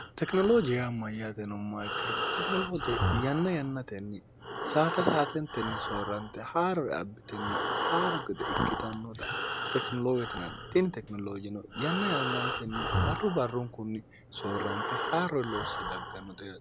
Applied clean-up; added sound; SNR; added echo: none; Breathing; 3 dB; none.